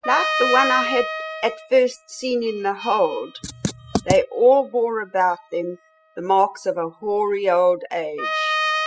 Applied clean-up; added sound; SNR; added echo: classical method spectral subtraction.